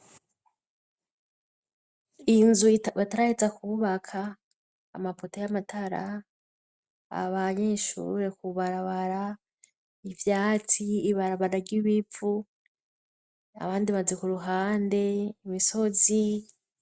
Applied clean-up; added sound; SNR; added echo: none; none; none; none.